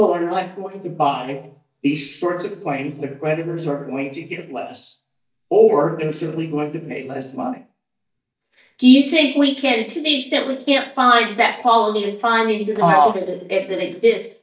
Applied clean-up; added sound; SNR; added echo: neural mask model DeepFilterNet 3.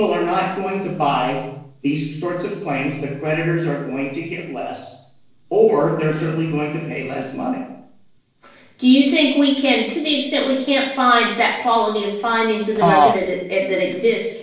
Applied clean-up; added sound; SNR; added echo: neural separator model SepFormer DNS4.